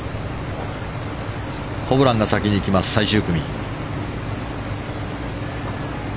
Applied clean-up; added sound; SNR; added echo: none; Writing; 16 dB; none.